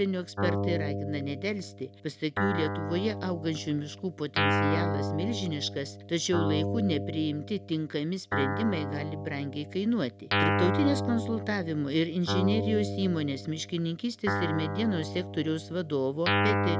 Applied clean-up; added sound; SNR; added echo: none; Guitar; 1 dB; none.